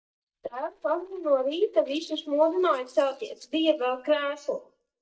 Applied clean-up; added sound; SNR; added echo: neural mask model DeepFilterNet 3.